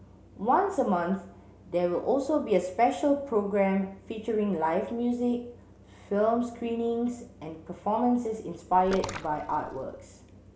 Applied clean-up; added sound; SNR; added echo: none; Splash, splatter; 13 dB; none.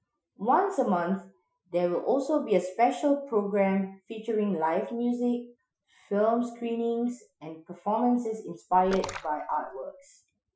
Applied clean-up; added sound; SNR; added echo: classical method Wiener filter.